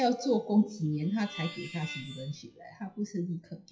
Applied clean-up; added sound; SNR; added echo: classical method WPE with log-MMSE.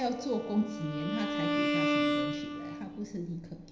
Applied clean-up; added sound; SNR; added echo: none; Bowed string instrument; -2 dB; reverberation time 0.8 s.